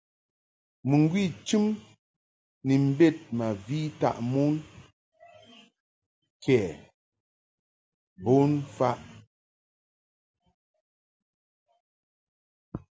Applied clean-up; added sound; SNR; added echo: none; none; none; none.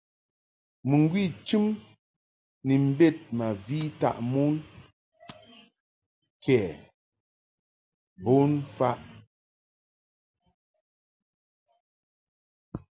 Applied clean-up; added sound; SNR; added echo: none; Rattle (instrument); 10 dB; none.